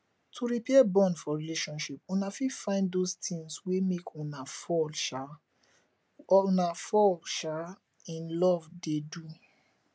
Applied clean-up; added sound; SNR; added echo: none; none; none; none.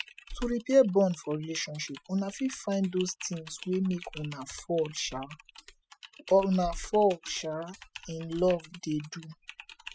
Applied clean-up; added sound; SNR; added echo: classical method spectral subtraction.